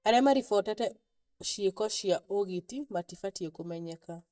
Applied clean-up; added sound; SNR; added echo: neural mask model DeepFilterNet 3.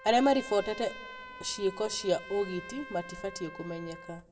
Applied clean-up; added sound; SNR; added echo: none; Trumpet; 14 dB; reverberation time 0.7 s.